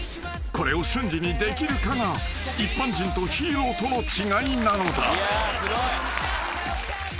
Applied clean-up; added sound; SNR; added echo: none; none; none; none.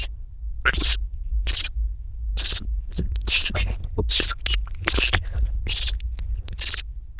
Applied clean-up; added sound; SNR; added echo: neural diffusion model UNIVERSE++.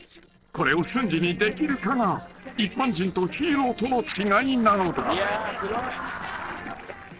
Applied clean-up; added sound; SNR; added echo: neural separator model SepFormer DNS4.